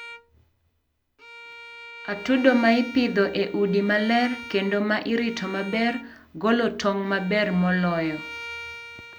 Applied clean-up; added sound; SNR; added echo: none; Bowed string instrument; 16 dB; none.